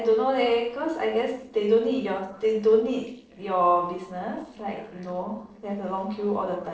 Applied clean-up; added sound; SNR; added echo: neural separator model SepFormer DNS4.